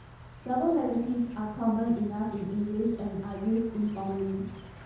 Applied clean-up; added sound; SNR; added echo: none; Insect; 17 dB; reverberation time 0.9 s.